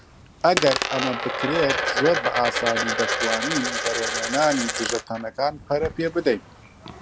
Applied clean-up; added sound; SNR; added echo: none; Coin (dropping); 2 dB; none.